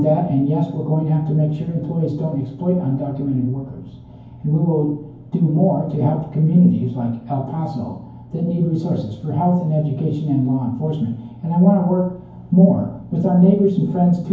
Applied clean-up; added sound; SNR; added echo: none; none; none; reverberation time 0.9 s.